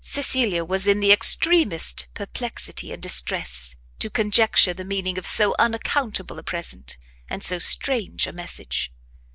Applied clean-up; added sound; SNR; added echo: none; none; none; none.